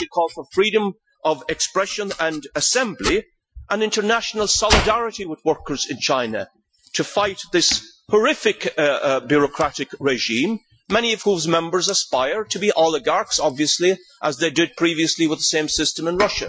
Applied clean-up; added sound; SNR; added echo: classical method Wiener filter.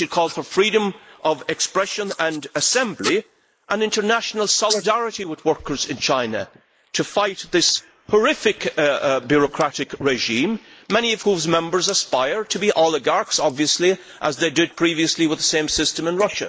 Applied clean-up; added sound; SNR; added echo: neural mask model Resemble Enhance denoiser.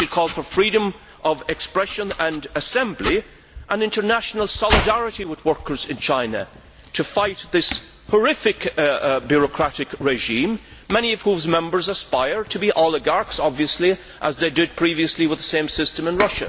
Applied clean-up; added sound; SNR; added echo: none; Domestic sounds, home sounds; 12 dB; none.